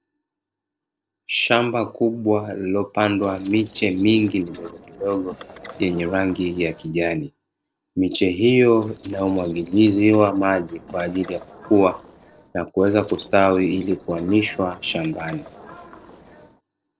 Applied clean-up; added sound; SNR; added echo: neural separator model SepFormer DNS4.